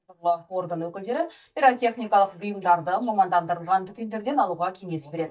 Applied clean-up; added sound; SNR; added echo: neural mask model DeepFilterNet 3.